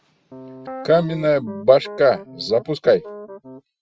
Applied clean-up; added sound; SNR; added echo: classical method Wiener filter.